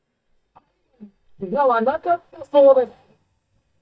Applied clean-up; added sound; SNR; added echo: neural mask model DeepFilterNet 3.